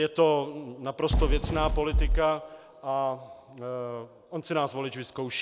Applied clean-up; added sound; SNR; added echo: none; Fireworks; -3 dB; none.